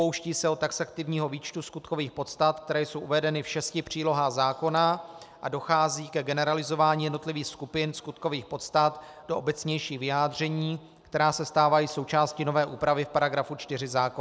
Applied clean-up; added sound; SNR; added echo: none; none; none; none.